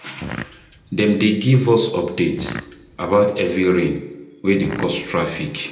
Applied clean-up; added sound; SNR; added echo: none; Fart; 13 dB; reverberation time 0.8 s.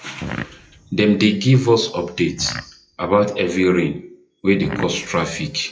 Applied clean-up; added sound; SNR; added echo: classical method WPE with log-MMSE.